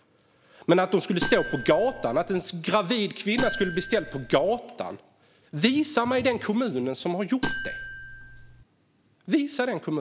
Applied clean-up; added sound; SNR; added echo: none; Marimba, xylophone; 7 dB; none.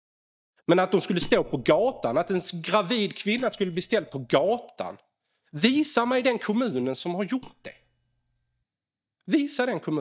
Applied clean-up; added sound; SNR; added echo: neural mask model DeepFilterNet 3.